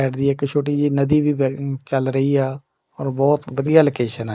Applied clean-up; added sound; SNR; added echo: neural mask model Resemble Enhance denoiser.